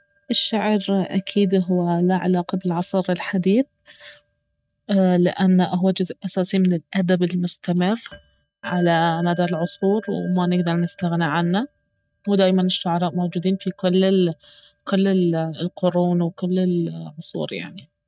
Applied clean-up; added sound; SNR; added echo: neural mask model RNNoise.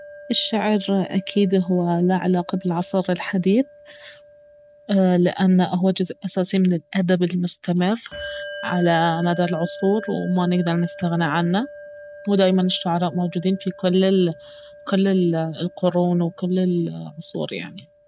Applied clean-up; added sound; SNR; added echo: none; Bell; 19 dB; none.